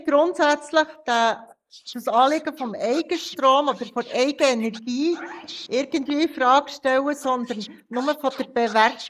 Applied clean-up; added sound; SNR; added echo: neural mask model Resemble Enhance denoiser.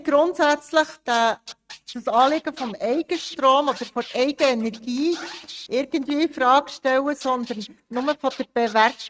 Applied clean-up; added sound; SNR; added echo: neural mask model RNNoise.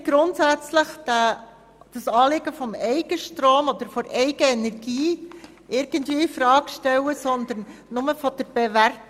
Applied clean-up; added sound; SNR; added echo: none; none; none; none.